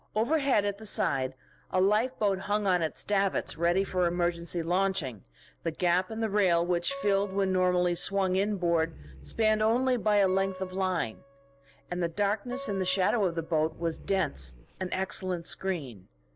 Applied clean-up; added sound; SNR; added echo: none; Acoustic guitar + Growling; 16 dB; none.